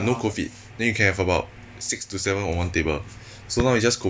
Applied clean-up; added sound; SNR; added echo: none; none; none; none.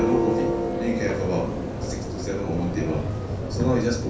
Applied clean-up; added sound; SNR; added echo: none; Church bell; -1 dB; reverberation time 0.6 s.